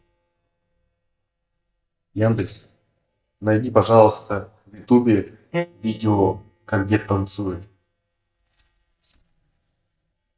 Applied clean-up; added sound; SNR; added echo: neural mask model DeepFilterNet 3.